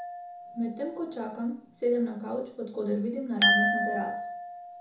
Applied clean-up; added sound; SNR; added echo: none; Glass; 0 dB; reverberation time 0.7 s.